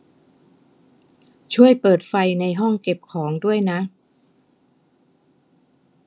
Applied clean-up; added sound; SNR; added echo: none; none; none; none.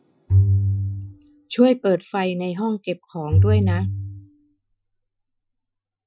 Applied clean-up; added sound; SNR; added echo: classical method Wiener filter.